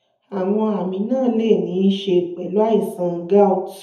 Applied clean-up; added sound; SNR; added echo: none; none; none; reverberation time 0.7 s.